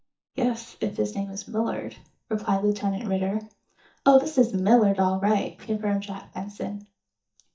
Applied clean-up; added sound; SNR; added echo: neural mask model DeepFilterNet 3.